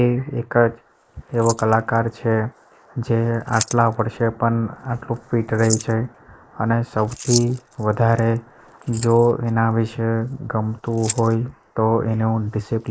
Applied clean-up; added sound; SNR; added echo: neural mask model Resemble Enhance denoiser.